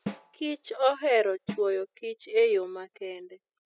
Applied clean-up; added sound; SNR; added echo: classical method spectral subtraction.